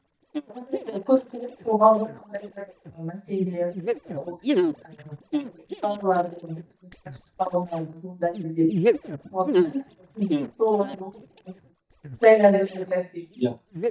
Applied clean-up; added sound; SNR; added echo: neural mask model DeepFilterNet 3.